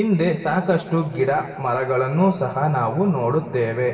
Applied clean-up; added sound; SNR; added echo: none; none; none; reverberation time 2.4 s.